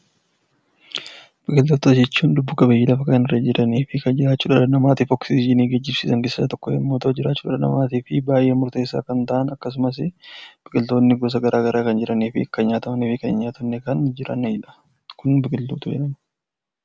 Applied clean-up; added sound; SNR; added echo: none; none; none; none.